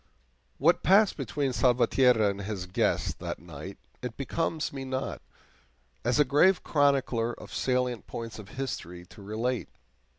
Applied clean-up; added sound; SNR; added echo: none; none; none; none.